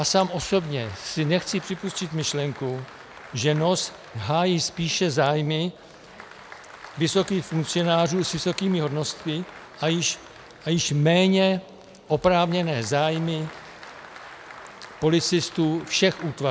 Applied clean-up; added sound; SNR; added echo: none; Applause; 20 dB; none.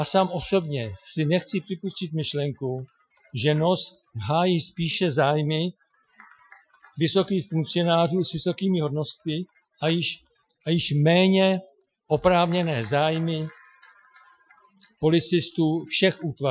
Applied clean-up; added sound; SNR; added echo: classical method Wiener filter.